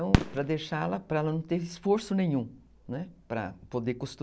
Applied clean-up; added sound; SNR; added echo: none; Fireworks; 2 dB; none.